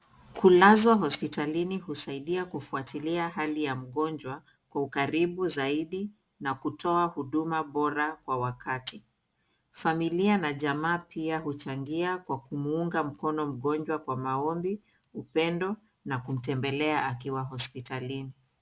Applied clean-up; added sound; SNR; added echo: none; none; none; none.